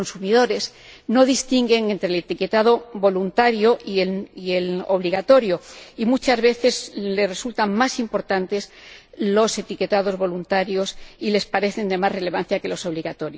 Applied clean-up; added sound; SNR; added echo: none; none; none; none.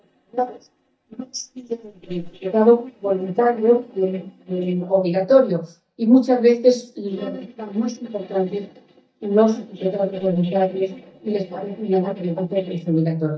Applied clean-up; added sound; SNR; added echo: neural mask model DeepFilterNet 3.